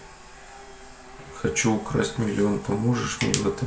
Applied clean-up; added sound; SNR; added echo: none; none; none; none.